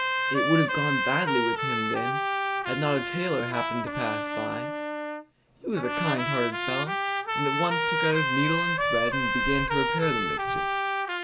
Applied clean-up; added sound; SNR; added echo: none; Trumpet; -2 dB; none.